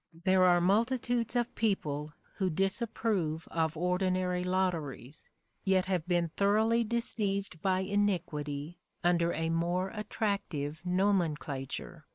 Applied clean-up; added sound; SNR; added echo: neural mask model Resemble Enhance denoiser.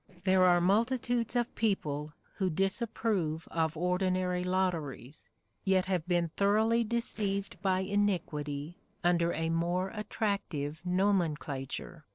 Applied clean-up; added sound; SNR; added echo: neural separator model SepFormer DNS4.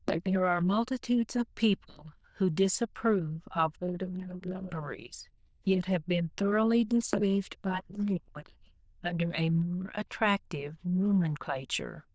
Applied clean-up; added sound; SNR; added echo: neural diffusion model UNIVERSE++.